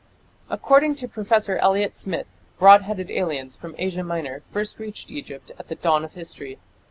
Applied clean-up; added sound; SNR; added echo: none; none; none; none.